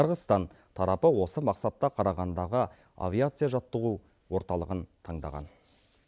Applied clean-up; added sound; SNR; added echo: none; none; none; none.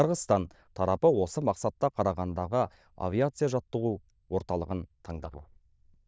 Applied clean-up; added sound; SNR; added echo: neural diffusion model UNIVERSE++.